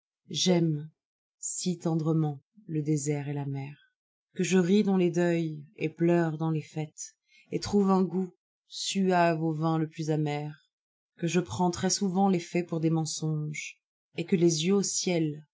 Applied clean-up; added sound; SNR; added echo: neural mask model RNNoise.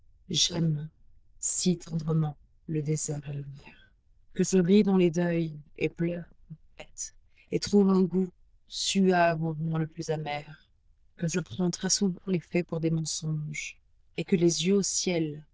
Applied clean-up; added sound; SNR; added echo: neural diffusion model UNIVERSE++.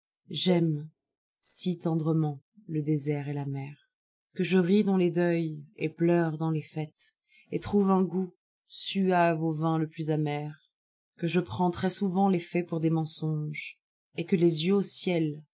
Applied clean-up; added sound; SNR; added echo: neural separator model SepFormer DNS4.